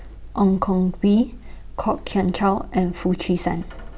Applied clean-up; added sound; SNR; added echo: none; none; none; none.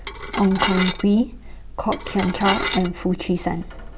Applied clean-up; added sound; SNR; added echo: none; Dishes, pots, and pans / Glass; 5 dB; none.